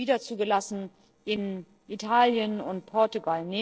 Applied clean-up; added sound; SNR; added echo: neural separator model SepFormer DNS4.